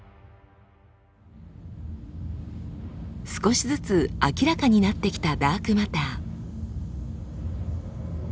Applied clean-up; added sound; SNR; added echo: none; none; none; none.